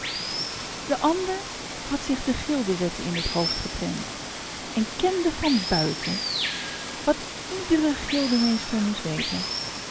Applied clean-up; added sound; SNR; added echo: none; Water; 5 dB; none.